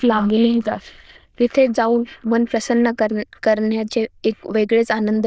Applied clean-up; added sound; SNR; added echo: neural diffusion model UNIVERSE++.